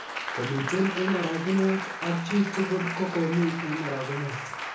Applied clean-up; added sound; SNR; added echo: none; Applause; 6 dB; reverberation time 0.7 s.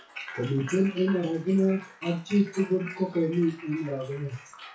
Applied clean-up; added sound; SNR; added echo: classical method WPE with log-MMSE.